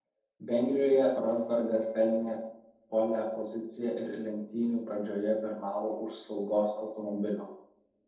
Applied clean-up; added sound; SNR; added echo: neural separator model SepFormer DNS4.